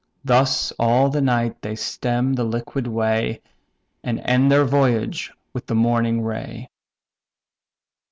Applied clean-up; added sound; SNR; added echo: none; none; none; none.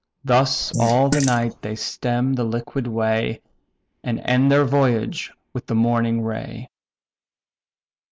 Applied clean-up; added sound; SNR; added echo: neural mask model Resemble Enhance denoiser.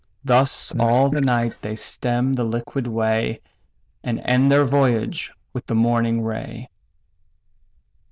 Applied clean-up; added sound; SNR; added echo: neural diffusion model UNIVERSE++.